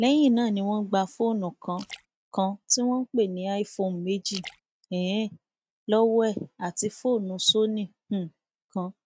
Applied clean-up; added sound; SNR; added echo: neural mask model RNNoise.